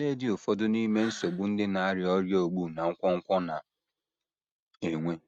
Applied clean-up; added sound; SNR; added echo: neural mask model RNNoise.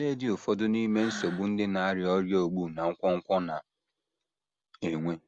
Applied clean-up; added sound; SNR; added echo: none; Breathing; 15 dB; none.